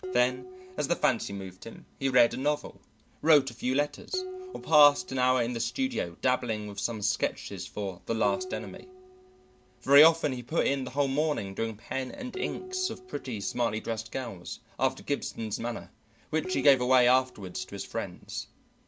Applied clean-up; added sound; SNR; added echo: none; Dishes, pots, and pans; 16 dB; none.